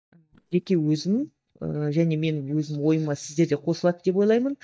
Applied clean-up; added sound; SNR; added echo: neural mask model DeepFilterNet 3.